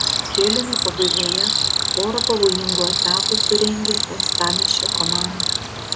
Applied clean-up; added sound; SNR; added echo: none; Cricket; -4 dB; none.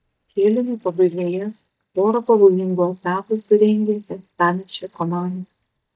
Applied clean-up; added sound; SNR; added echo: neural mask model DeepFilterNet 3.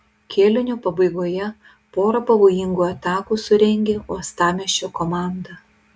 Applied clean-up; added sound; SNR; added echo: none; none; none; none.